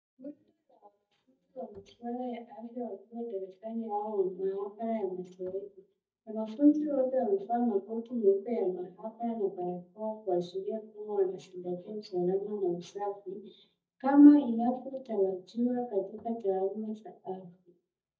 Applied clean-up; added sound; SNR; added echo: neural mask model DeepFilterNet 3.